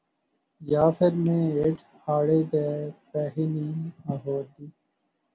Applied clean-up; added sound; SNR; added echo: none; none; none; none.